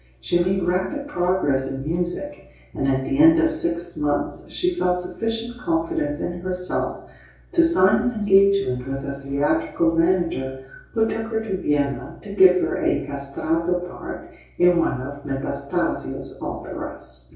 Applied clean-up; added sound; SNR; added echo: none; none; none; reverberation time 0.6 s.